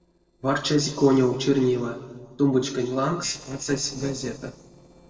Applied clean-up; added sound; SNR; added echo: neural separator model SepFormer DNS4.